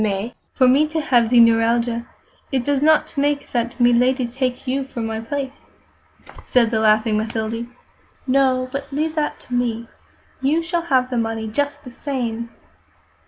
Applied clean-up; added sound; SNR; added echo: none; none; none; none.